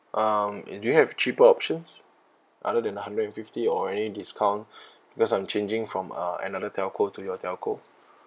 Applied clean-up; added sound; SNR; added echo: none; none; none; none.